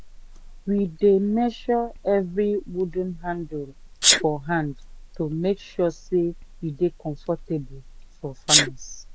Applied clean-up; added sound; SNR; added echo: none; Sneeze; 4 dB; none.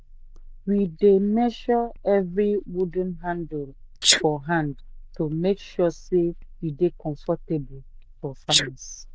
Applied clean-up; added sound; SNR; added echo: neural diffusion model UNIVERSE++.